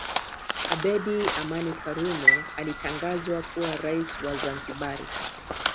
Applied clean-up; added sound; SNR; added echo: none; Chime + Crow; -2 dB; none.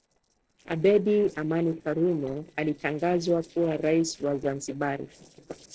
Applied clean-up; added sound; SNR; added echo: neural separator model SepFormer DNS4.